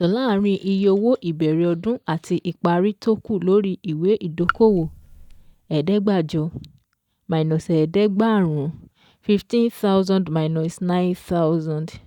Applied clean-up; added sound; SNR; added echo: neural mask model DeepFilterNet 3.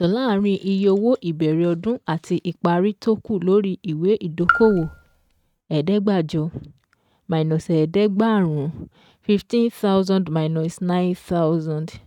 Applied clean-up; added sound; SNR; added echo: neural mask model RNNoise.